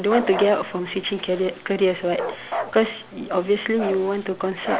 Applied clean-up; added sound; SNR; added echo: none; Bark; 10 dB; none.